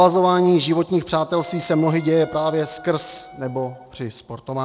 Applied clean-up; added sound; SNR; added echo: none; Wind instrument, woodwind instrument; 20 dB; none.